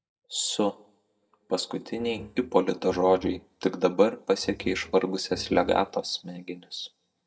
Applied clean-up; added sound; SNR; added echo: neural mask model DeepFilterNet 3.